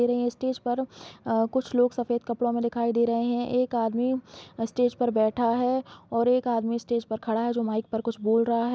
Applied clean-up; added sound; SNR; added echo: none; none; none; none.